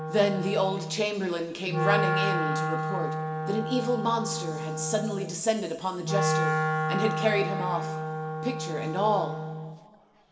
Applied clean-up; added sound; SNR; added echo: none; Wind instrument, woodwind instrument; 1 dB; reverberation time 2.1 s.